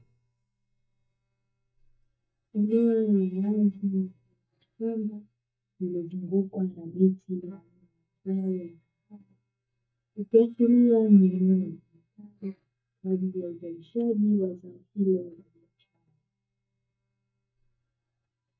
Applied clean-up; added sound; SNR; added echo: neural mask model DeepFilterNet 3.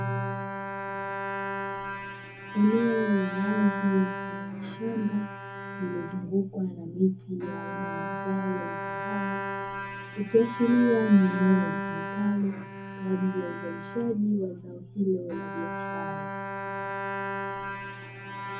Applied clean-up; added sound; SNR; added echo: none; Bowed string instrument; 6 dB; reverberation time 0.3 s.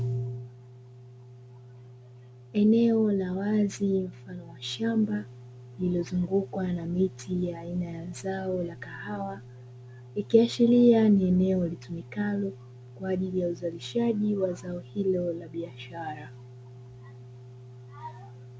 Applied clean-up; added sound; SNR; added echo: none; none; none; none.